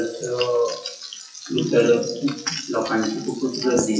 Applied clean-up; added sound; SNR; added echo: classical method WPE with log-MMSE.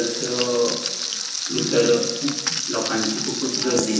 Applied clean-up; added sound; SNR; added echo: none; Frying (food); 3 dB; reverberation time 0.9 s.